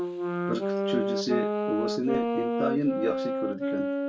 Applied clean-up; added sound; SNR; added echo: none; Wind instrument, woodwind instrument; -3 dB; reverberation time 0.2 s.